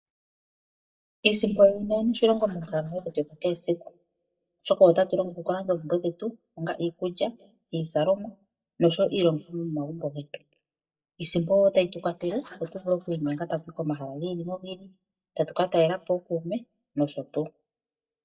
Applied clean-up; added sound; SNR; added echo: neural mask model DeepFilterNet 3.